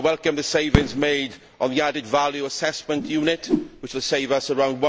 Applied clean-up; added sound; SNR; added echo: none; Fireworks + Whoosh, swoosh, swish; 6 dB; none.